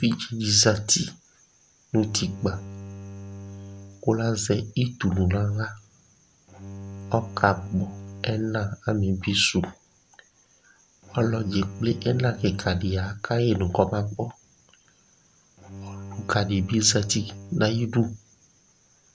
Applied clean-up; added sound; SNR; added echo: none; Bowed string instrument; 16 dB; none.